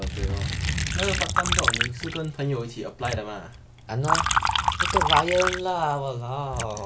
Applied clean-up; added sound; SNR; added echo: none; Liquid; -2 dB; none.